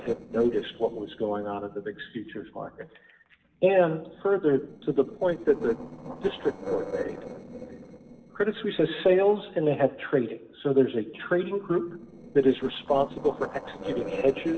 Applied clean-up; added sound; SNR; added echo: neural separator model SepFormer DNS4.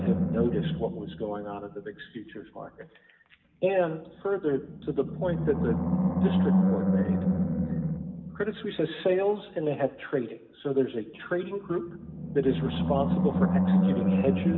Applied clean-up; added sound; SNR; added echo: none; Animal; -2 dB; reverberation time 0.7 s.